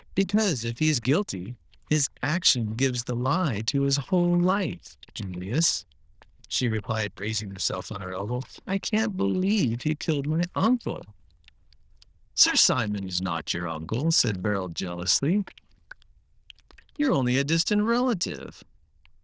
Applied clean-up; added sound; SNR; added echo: neural diffusion model UNIVERSE++.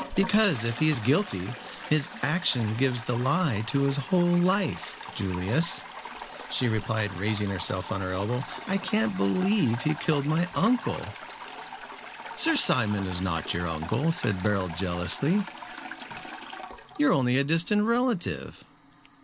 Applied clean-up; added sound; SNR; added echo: none; Toilet flush; 13 dB; none.